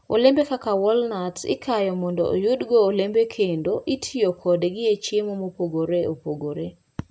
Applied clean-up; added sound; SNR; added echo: none; none; none; none.